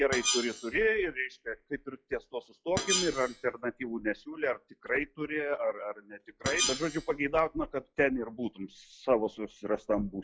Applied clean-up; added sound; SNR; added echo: classical method log-MMSE.